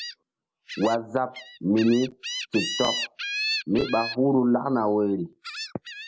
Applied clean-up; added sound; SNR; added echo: none; Gull, seagull; 9 dB; none.